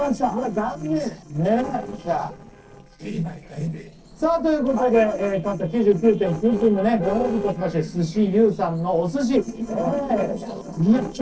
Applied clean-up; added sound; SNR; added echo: neural separator model SepFormer DNS4.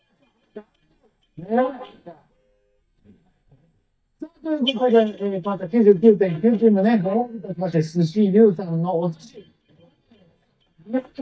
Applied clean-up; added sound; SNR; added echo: neural mask model DeepFilterNet 3.